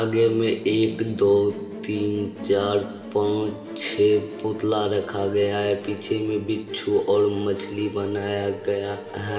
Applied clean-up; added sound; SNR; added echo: none; Musical instrument; 14 dB; reverberation time 2.3 s.